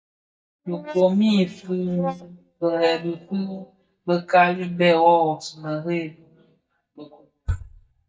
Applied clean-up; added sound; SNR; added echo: neural mask model DeepFilterNet 3.